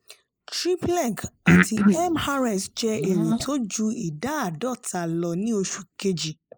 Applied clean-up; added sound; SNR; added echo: neural mask model Resemble Enhance denoiser.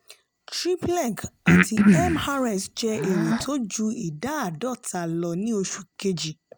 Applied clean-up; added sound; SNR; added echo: none; Breathing; -4 dB; none.